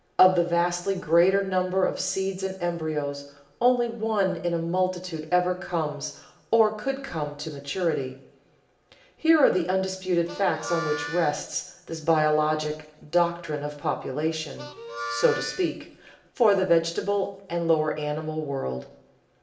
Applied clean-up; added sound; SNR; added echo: none; Harmonica; 11 dB; reverberation time 0.7 s.